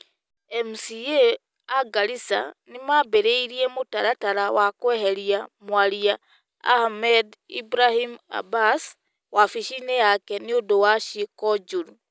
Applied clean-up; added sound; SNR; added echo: none; none; none; none.